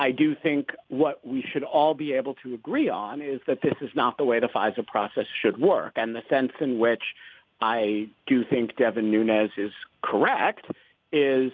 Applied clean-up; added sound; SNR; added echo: none; none; none; none.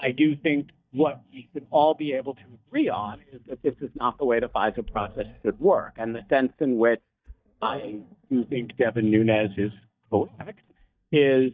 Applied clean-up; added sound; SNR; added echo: neural mask model DeepFilterNet 3.